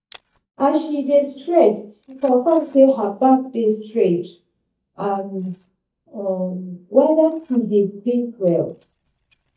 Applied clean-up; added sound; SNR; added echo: neural mask model DeepFilterNet 3.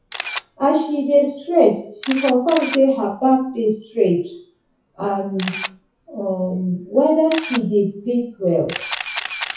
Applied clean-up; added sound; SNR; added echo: classical method WPE with log-MMSE.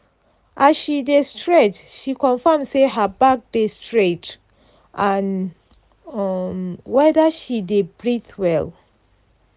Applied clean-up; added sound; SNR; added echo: none; none; none; none.